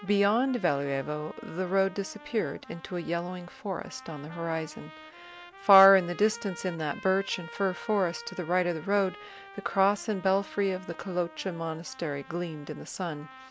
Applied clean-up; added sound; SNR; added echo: none; Trumpet; 19 dB; none.